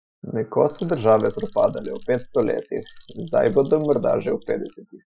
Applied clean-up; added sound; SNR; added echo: classical method Wiener filter.